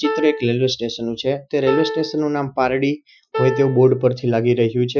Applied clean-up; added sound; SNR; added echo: classical method Wiener filter.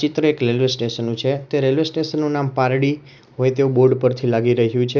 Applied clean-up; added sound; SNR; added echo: none; none; none; none.